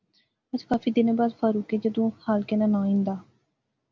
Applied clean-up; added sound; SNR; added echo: none; none; none; none.